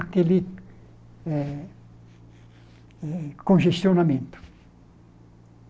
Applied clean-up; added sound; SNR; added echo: none; none; none; none.